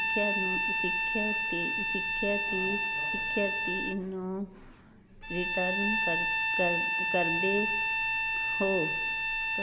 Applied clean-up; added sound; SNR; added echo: none; Bowed string instrument; -4 dB; none.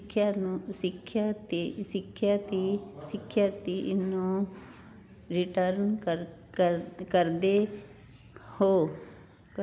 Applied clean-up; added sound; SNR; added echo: none; none; none; none.